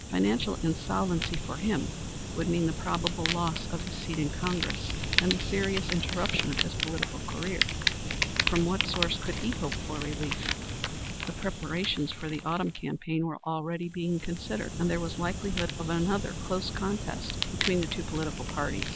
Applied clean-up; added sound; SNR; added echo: none; Fire; 2 dB; none.